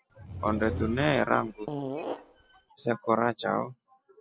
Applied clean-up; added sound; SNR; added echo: none; Fart / Drawer open or close; 7 dB; none.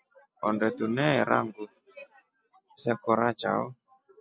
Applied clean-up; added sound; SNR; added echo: none; none; none; none.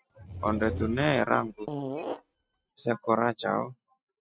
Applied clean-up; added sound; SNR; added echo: neural mask model RNNoise.